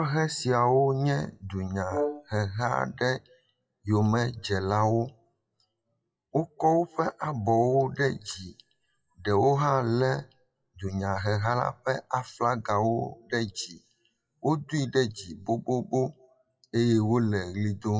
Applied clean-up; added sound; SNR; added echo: classical method WPE with log-MMSE.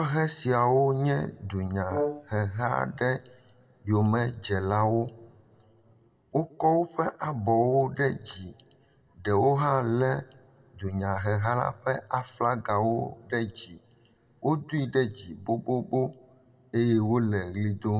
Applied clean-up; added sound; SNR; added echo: none; Brass instrument; 7 dB; reverberation time 0.7 s.